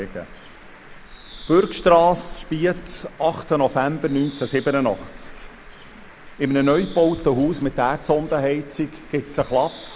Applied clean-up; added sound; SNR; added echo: none; Bird; 17 dB; none.